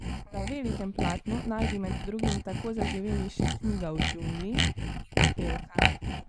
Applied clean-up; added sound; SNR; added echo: neural mask model Resemble Enhance denoiser.